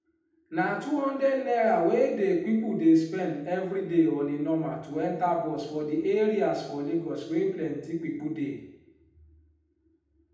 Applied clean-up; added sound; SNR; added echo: none; none; none; reverberation time 0.8 s.